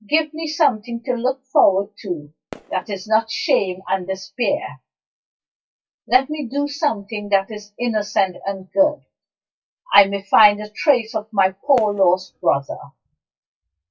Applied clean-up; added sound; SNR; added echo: classical method WPE with log-MMSE.